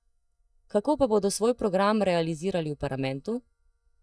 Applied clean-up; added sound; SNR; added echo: neural mask model DeepFilterNet 3.